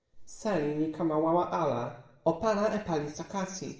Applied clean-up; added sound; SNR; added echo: none; none; none; reverberation time 0.7 s.